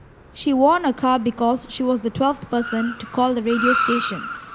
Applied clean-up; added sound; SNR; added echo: none; Car; 8 dB; none.